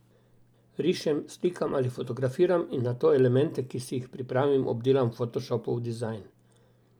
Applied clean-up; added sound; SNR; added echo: none; none; none; none.